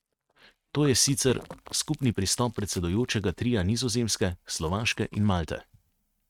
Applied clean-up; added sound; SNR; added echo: neural mask model RNNoise.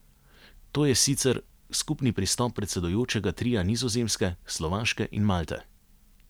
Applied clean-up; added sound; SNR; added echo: none; none; none; none.